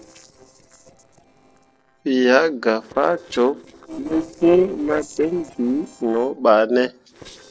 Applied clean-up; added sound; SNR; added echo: neural separator model SepFormer DNS4.